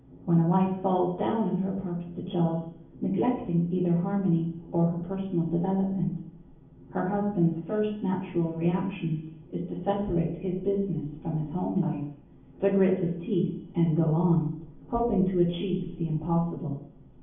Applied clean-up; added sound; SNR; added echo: none; none; none; reverberation time 0.7 s.